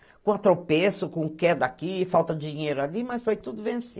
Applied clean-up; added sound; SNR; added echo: none; none; none; none.